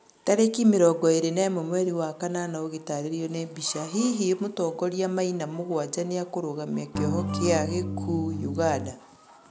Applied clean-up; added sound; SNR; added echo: none; Electric guitar / Strum; 4 dB; none.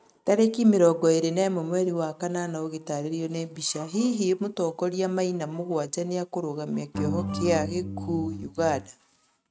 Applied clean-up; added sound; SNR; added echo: neural mask model RNNoise.